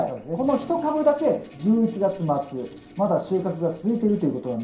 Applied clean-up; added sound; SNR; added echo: none; Toilet flush; 19 dB; reverberation time 0.5 s.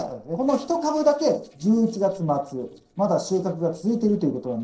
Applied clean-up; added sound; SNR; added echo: neural separator model SepFormer DNS4.